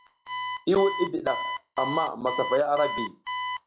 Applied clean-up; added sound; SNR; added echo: classical method log-MMSE.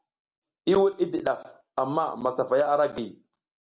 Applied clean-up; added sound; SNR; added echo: none; none; none; none.